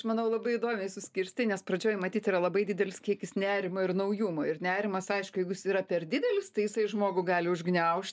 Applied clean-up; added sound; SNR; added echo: none; none; none; none.